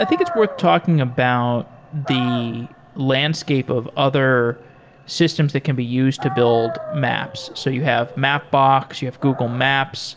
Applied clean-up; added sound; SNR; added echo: none; Dog; 15 dB; reverberation time 0.3 s.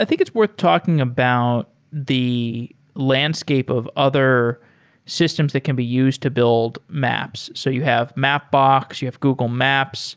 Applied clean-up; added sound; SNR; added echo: none; none; none; none.